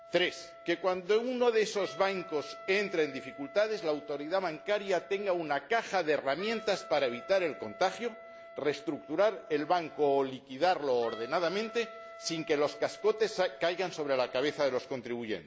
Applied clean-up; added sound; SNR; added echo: none; Wind instrument, woodwind instrument; 18 dB; none.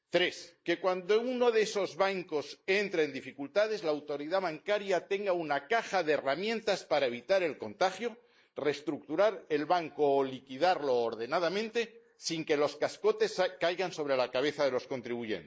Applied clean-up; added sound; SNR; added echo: neural mask model Resemble Enhance denoiser.